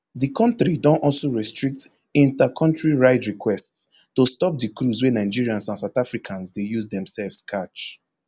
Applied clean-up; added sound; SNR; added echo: none; none; none; none.